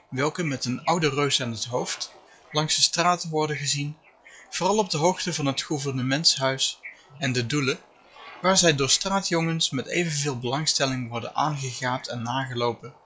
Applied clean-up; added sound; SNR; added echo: classical method log-MMSE.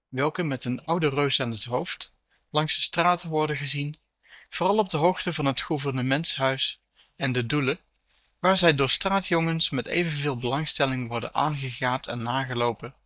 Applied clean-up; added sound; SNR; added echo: neural mask model DeepFilterNet 3.